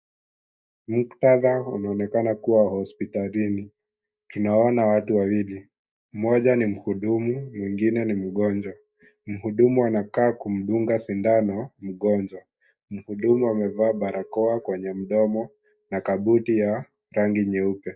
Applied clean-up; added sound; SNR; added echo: neural mask model DeepFilterNet 3.